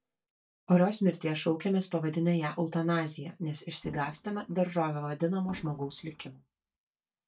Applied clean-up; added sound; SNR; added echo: neural mask model DeepFilterNet 3.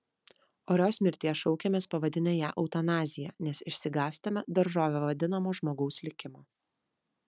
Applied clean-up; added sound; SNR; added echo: none; none; none; none.